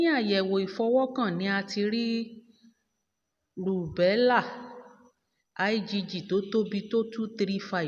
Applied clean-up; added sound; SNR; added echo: none; none; none; none.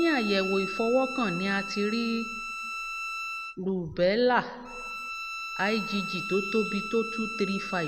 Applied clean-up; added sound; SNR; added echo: none; Bowed string instrument; 7 dB; none.